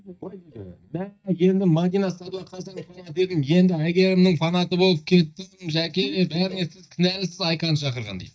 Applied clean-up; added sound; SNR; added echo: neural mask model DeepFilterNet 3.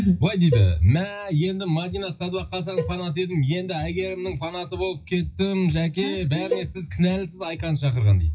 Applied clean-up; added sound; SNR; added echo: classical method WPE with log-MMSE.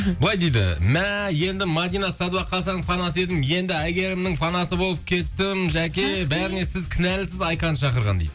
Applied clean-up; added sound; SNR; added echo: none; none; none; none.